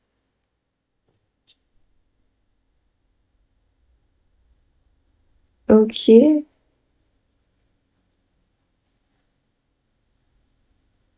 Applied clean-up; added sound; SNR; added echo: neural mask model DeepFilterNet 3.